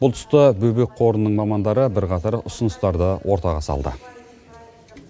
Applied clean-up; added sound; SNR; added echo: none; none; none; none.